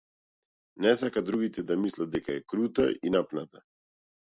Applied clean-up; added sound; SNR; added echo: none; none; none; none.